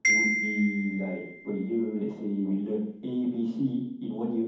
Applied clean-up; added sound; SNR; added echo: none; Marimba, xylophone; 3 dB; reverberation time 1.2 s.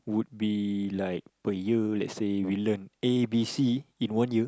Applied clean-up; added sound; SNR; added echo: none; none; none; none.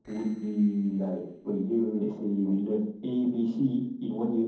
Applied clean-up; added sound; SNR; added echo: neural separator model SepFormer DNS4.